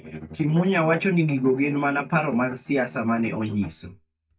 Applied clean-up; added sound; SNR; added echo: neural mask model DeepFilterNet 3.